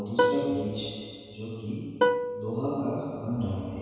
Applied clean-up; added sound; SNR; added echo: none; Plucked string instrument; -1 dB; reverberation time 1.9 s.